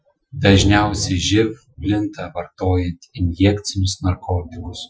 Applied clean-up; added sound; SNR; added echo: classical method Wiener filter.